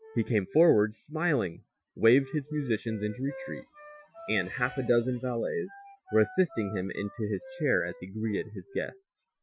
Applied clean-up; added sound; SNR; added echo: classical method Wiener filter.